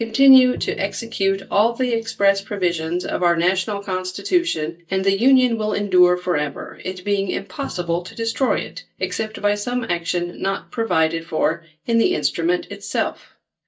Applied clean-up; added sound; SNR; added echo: neural mask model DeepFilterNet 3.